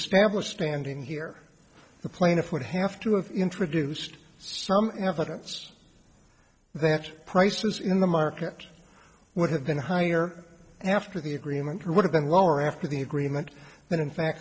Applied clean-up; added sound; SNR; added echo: none; none; none; none.